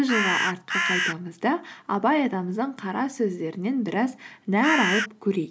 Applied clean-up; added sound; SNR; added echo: none; Bird; -1 dB; none.